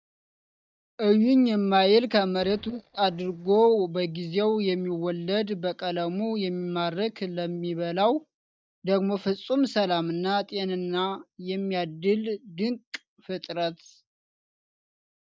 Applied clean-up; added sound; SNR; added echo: neural mask model DeepFilterNet 3.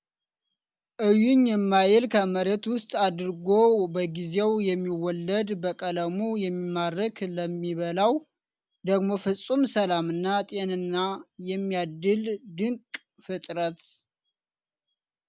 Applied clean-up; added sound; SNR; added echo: none; none; none; none.